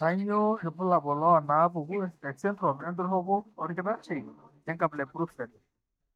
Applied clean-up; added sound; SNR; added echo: neural mask model DeepFilterNet 3.